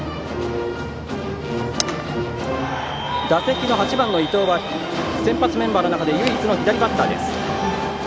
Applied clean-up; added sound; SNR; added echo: none; none; none; none.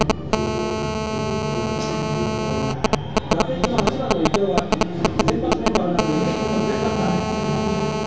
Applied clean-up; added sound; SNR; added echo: none; Telephone; 0 dB; reverberation time 0.6 s.